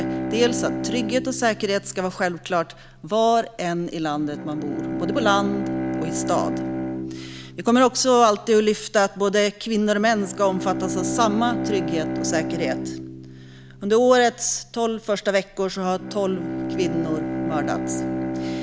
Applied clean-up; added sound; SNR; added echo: none; Bowed string instrument; 6 dB; none.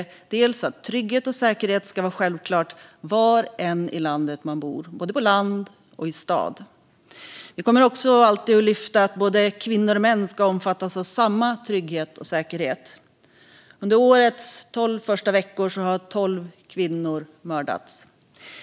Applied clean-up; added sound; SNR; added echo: none; none; none; none.